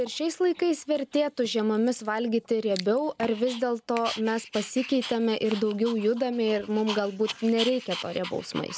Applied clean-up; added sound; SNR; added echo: none; Dog; 14 dB; none.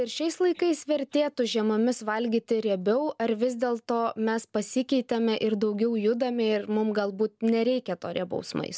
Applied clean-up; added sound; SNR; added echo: none; none; none; none.